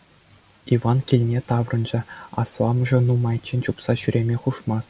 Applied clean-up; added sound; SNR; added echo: none; none; none; none.